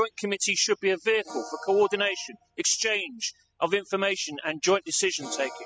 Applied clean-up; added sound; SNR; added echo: classical method spectral subtraction.